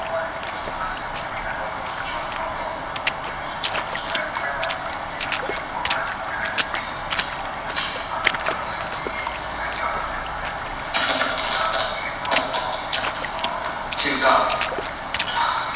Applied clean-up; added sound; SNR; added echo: none; Water / Splash, splatter; 6 dB; reverberation time 1.2 s.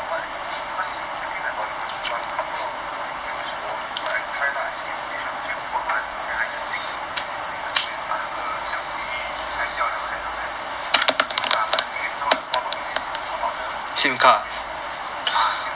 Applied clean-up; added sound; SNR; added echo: none; none; none; none.